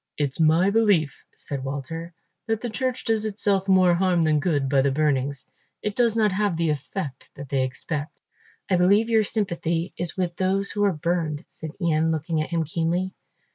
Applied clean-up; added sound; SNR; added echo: none; none; none; none.